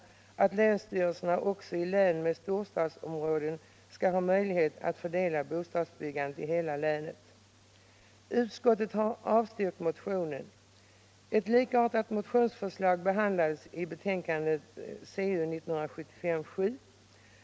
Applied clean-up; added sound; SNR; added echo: none; none; none; none.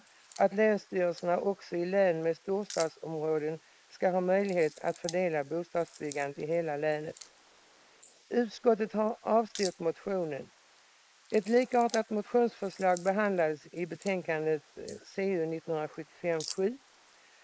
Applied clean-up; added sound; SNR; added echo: neural mask model Resemble Enhance denoiser.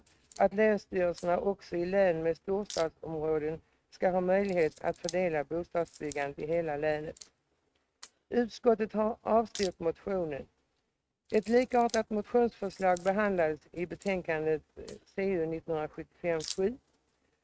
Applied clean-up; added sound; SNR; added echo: neural mask model RNNoise.